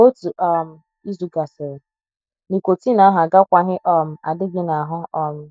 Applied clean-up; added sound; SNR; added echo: neural mask model DeepFilterNet 3.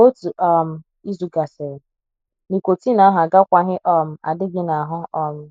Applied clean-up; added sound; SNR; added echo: neural mask model Resemble Enhance denoiser.